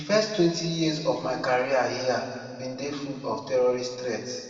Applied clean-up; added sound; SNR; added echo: none; none; none; reverberation time 2.0 s.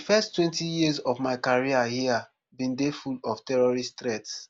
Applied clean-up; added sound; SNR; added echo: none; none; none; none.